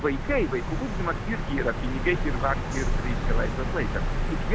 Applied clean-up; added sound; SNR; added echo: none; Bird vocalization, bird call, bird song; -3 dB; none.